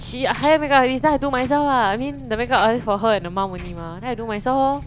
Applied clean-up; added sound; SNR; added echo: none; Engine; 16 dB; none.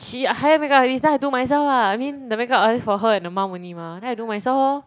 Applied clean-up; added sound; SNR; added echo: none; none; none; none.